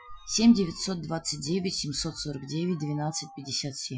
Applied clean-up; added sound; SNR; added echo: classical method Wiener filter.